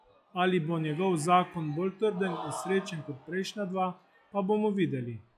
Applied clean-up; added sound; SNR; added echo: classical method log-MMSE.